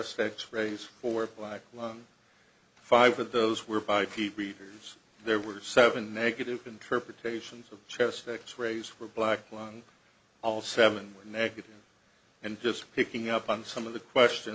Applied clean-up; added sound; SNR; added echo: none; none; none; none.